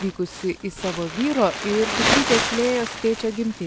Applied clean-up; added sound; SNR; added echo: none; Crumpling, crinkling; 3 dB; none.